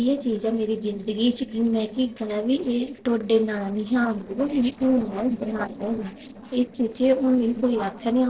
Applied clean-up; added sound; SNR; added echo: neural separator model SepFormer DNS4.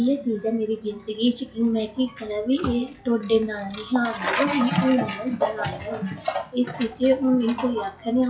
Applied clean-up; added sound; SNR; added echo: classical method WPE with log-MMSE.